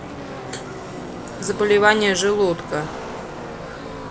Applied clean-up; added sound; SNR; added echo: none; Car passing by / Race car, auto racing; 10 dB; none.